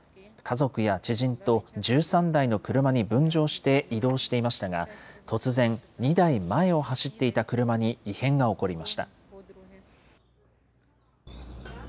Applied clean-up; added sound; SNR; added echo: none; none; none; none.